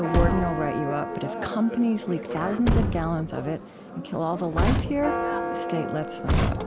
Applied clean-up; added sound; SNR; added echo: none; Church bell + Truck; -1 dB; none.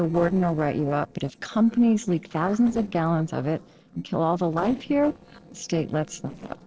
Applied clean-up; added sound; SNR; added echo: neural separator model SepFormer DNS4.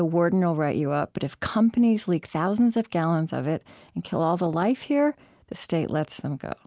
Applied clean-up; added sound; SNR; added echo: none; none; none; none.